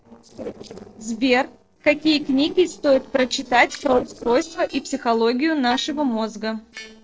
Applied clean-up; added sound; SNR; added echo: neural separator model SepFormer DNS4.